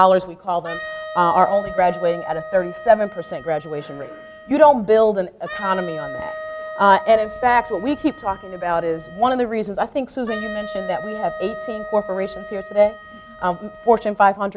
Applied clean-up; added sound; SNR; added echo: none; Wind instrument, woodwind instrument; 14 dB; none.